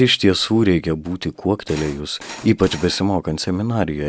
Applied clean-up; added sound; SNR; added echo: none; Cutlery, silverware; 16 dB; none.